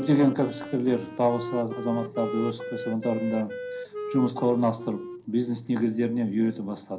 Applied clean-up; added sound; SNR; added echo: none; Wind instrument, woodwind instrument; 10 dB; reverberation time 0.3 s.